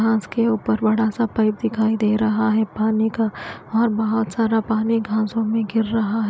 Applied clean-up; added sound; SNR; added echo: none; none; none; none.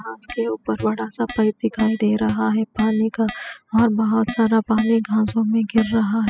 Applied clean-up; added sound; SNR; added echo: classical method spectral subtraction.